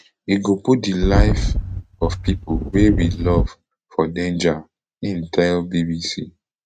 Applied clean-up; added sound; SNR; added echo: neural mask model RNNoise.